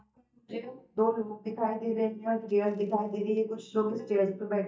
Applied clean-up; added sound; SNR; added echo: neural mask model DeepFilterNet 3.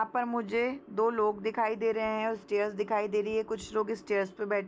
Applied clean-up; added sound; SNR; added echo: none; none; none; none.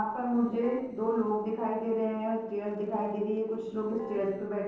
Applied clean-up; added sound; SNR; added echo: neural separator model SepFormer DNS4.